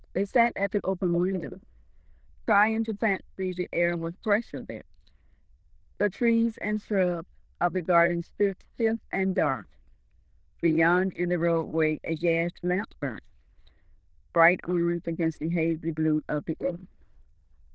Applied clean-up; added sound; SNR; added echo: neural diffusion model UNIVERSE++.